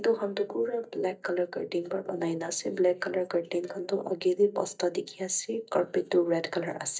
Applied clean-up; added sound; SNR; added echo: neural mask model DeepFilterNet 3.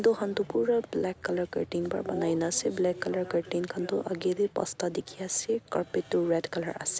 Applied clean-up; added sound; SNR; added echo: none; none; none; none.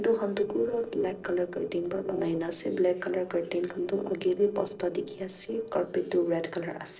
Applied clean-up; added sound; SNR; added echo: neural separator model SepFormer DNS4.